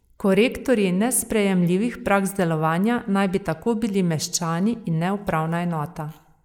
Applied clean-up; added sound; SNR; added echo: neural mask model Resemble Enhance denoiser.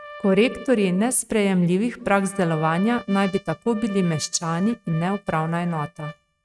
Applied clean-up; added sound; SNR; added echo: neural mask model RNNoise.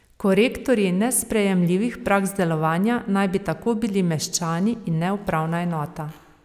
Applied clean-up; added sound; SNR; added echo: none; none; none; none.